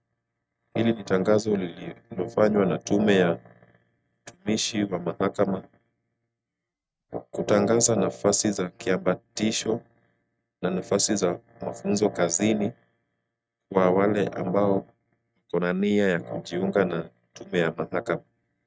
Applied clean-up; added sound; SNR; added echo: neural mask model RNNoise.